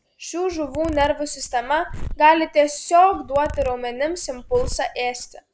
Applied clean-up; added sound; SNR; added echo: none; Zipper (clothing); 12 dB; none.